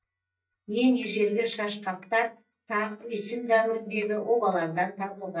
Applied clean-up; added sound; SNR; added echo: neural mask model DeepFilterNet 3.